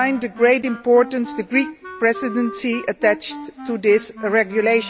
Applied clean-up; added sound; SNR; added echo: none; Wind instrument, woodwind instrument; 15 dB; none.